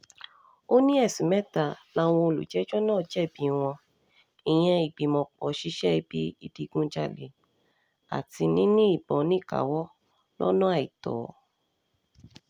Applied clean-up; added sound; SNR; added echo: none; none; none; none.